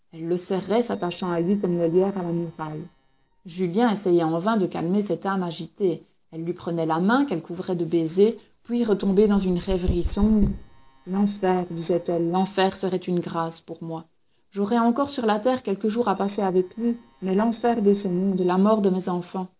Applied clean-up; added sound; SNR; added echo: neural separator model SepFormer DNS4.